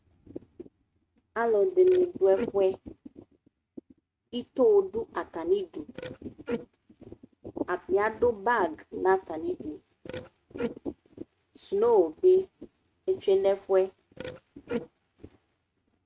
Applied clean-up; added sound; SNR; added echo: neural mask model RNNoise.